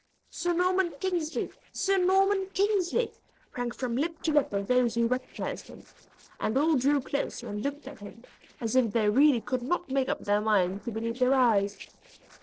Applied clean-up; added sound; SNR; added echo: neural separator model SepFormer DNS4.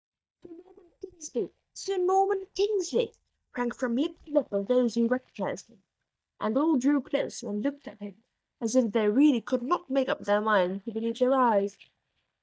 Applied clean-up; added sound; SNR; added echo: neural mask model DeepFilterNet 3.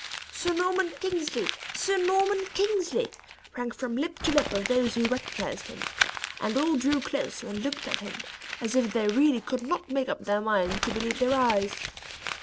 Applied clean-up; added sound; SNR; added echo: none; Crumpling, crinkling; 8 dB; none.